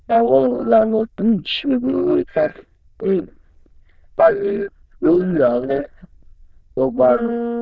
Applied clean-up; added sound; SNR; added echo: neural diffusion model UNIVERSE++.